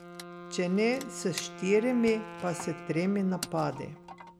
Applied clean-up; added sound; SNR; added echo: none; Wind instrument, woodwind instrument + Wood; 13 dB; none.